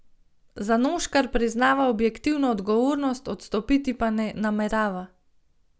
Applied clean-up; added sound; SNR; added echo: none; none; none; none.